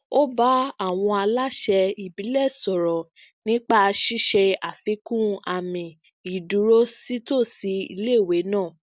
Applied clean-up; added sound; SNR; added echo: none; none; none; none.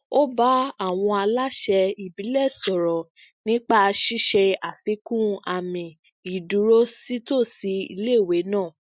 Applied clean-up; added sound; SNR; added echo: classical method Wiener filter.